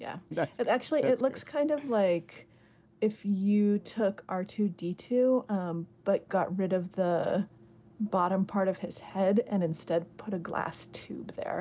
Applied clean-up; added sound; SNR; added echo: none; none; none; none.